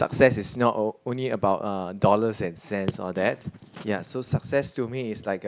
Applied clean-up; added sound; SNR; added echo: none; none; none; none.